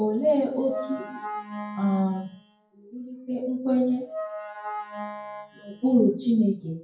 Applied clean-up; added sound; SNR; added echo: classical method WPE with log-MMSE.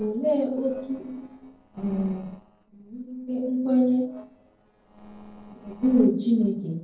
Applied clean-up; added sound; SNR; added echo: neural separator model SepFormer DNS4.